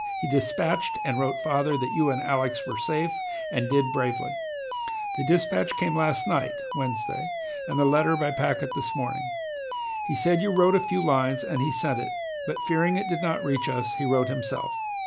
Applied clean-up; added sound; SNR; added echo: none; Alarm; 4 dB; none.